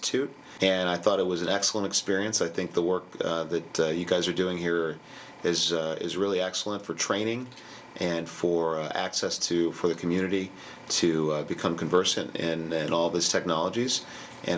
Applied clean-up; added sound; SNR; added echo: none; none; none; none.